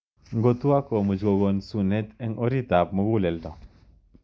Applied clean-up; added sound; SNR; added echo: none; none; none; none.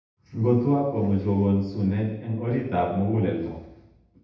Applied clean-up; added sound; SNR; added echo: none; none; none; reverberation time 0.8 s.